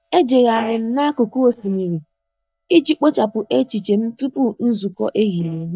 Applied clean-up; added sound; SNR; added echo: neural mask model DeepFilterNet 3.